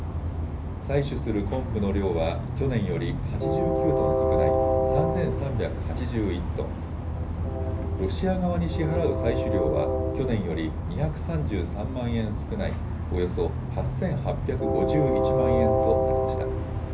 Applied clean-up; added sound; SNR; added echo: none; Train; -3 dB; reverberation time 0.3 s.